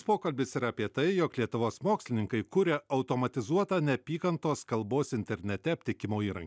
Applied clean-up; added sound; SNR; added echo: none; none; none; none.